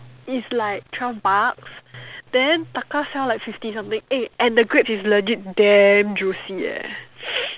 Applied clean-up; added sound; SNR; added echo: none; none; none; none.